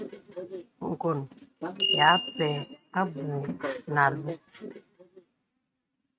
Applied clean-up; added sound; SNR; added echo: neural mask model RNNoise.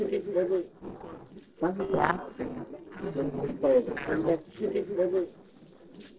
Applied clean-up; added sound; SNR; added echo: neural separator model SepFormer DNS4.